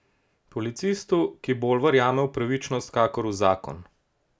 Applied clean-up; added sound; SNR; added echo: none; none; none; none.